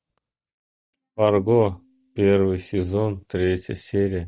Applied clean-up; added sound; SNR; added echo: neural mask model DeepFilterNet 3.